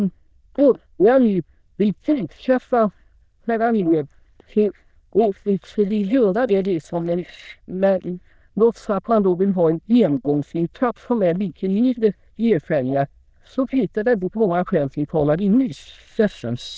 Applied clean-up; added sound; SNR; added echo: neural diffusion model UNIVERSE++.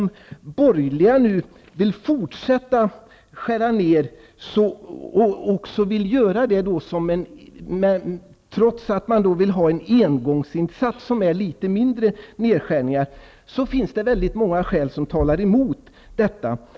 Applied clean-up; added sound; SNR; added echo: none; none; none; none.